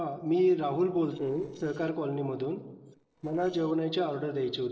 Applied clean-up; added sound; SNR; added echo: neural separator model SepFormer DNS4.